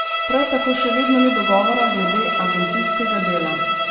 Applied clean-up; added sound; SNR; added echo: none; Bowed string instrument; -1 dB; reverberation time 2.0 s.